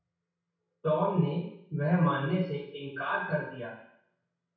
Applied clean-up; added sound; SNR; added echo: none; none; none; reverberation time 0.6 s.